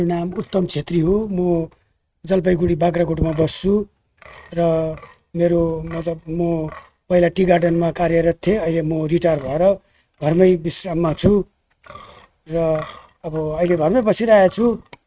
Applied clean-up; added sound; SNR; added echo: neural mask model RNNoise.